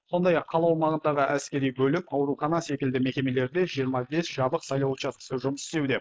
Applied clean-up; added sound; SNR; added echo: neural mask model Resemble Enhance denoiser.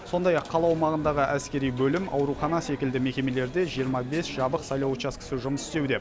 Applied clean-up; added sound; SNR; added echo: none; none; none; none.